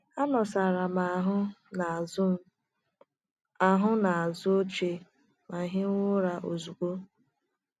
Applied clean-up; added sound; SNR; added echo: none; none; none; none.